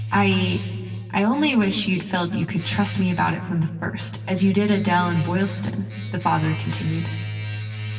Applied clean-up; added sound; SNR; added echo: none; Domestic sounds, home sounds; 7 dB; reverberation time 1.9 s.